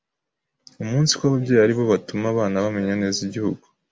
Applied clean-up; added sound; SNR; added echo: none; none; none; none.